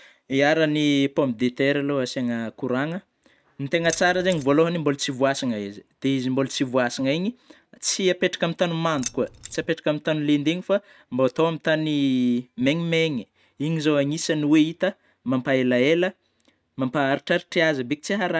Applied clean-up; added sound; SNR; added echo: none; Keys jangling; 14 dB; none.